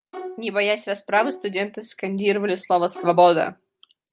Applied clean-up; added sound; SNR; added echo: none; Bowed string instrument; 17 dB; none.